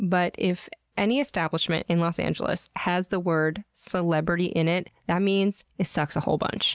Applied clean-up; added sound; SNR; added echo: none; none; none; none.